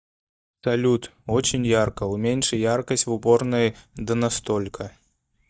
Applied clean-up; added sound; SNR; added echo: neural mask model DeepFilterNet 3.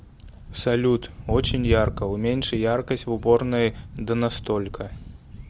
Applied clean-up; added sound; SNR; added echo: none; Thunder; 9 dB; none.